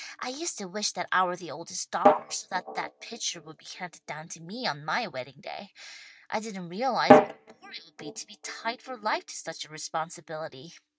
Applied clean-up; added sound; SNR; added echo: neural mask model RNNoise.